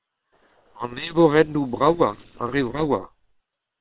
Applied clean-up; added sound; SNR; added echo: neural separator model SepFormer WHAM!.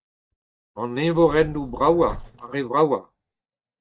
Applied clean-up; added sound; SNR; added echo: neural mask model DeepFilterNet 3.